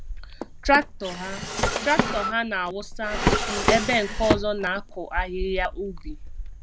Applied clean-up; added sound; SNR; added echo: none; Drawer open or close; 1 dB; none.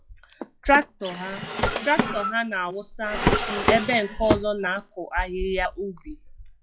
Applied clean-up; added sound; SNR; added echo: classical method log-MMSE.